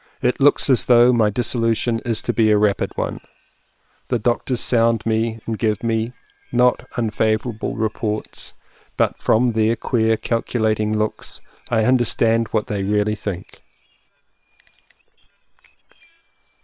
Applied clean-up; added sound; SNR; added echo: neural separator model SepFormer WHAM!.